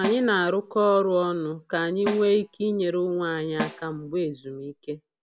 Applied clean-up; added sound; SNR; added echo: none; Snare drum; 12 dB; none.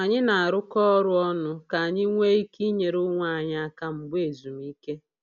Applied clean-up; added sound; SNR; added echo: none; none; none; none.